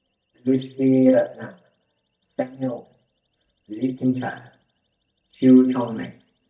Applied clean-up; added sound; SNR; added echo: neural mask model DeepFilterNet 3.